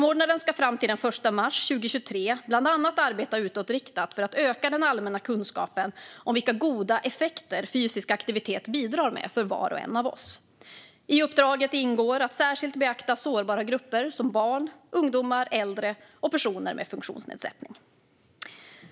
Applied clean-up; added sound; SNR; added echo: none; none; none; none.